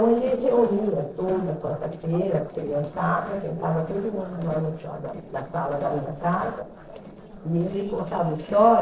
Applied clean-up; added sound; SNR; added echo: neural separator model SepFormer DNS4.